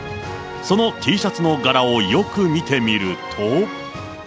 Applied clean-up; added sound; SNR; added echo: none; none; none; none.